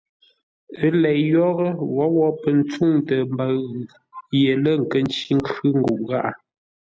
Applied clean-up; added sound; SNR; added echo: none; none; none; none.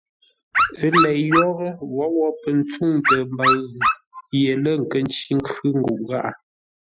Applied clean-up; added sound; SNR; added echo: classical method Wiener filter.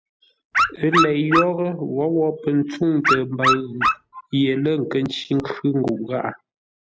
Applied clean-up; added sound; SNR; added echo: none; Dog; -1 dB; none.